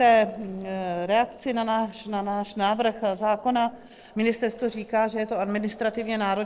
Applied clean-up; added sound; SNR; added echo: neural separator model SepFormer DNS4.